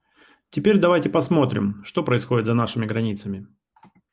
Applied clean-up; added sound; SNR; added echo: none; none; none; none.